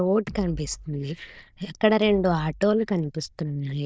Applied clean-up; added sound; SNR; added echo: neural diffusion model UNIVERSE++.